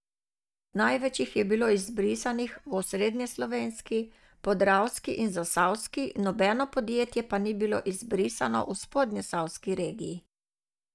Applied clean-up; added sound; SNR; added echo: neural mask model DeepFilterNet 3.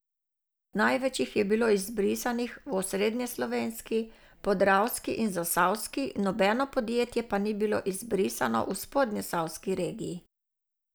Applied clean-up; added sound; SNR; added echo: none; none; none; none.